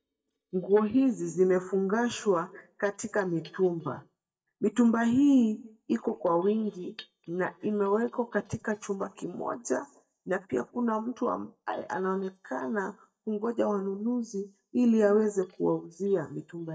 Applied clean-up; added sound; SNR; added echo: neural mask model DeepFilterNet 3.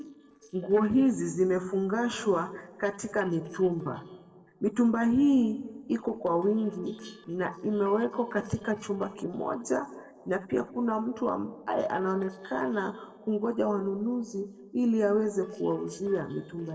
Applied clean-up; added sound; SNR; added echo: neural separator model SepFormer DNS4.